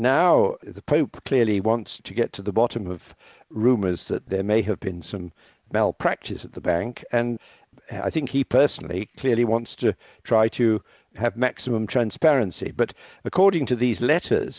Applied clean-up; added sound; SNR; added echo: none; none; none; none.